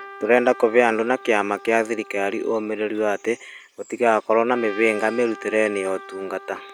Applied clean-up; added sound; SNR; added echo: none; Trumpet; 18 dB; none.